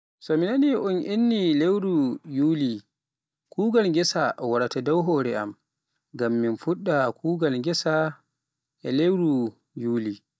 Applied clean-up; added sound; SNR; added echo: none; none; none; none.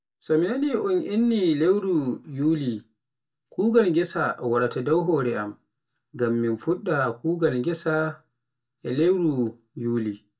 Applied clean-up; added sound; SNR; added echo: none; none; none; reverberation time 0.2 s.